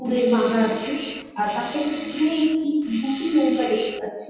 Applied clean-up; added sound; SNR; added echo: none; Fart; 12 dB; reverberation time 1.2 s.